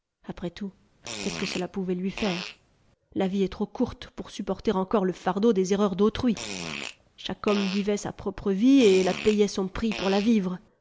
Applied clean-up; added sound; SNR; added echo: none; Fart; 12 dB; none.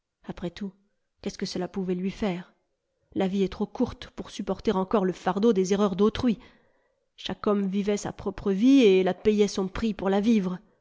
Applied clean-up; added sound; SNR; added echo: none; none; none; none.